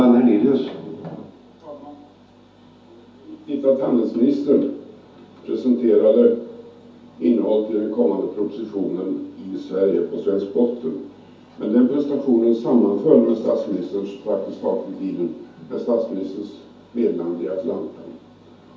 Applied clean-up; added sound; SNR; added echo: none; none; none; reverberation time 0.6 s.